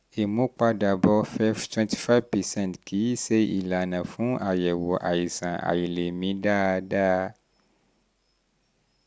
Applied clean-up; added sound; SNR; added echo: none; none; none; none.